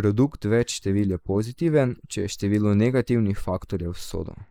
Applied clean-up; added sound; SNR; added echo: neural mask model Resemble Enhance denoiser.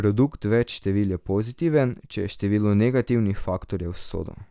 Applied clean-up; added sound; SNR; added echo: none; none; none; none.